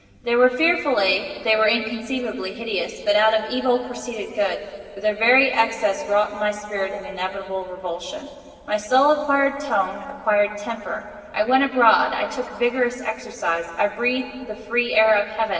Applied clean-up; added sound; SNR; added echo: none; none; none; reverberation time 2.3 s.